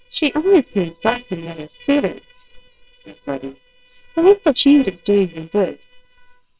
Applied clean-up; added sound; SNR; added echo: neural separator model SepFormer WHAMR!.